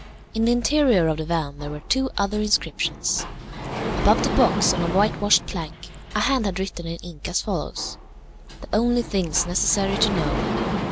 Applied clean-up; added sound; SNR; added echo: none; Sliding door; 7 dB; none.